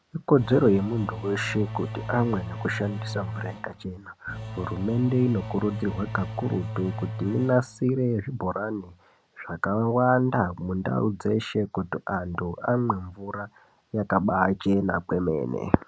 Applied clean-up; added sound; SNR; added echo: none; Engine / Domestic sounds, home sounds; 8 dB; none.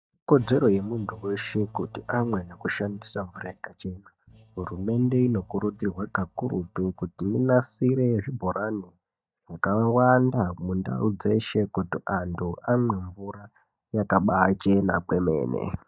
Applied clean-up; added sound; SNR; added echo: neural mask model DeepFilterNet 3.